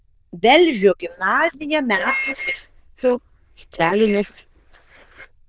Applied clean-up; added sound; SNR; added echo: neural diffusion model UNIVERSE++.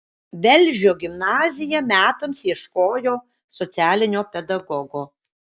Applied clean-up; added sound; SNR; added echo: none; none; none; none.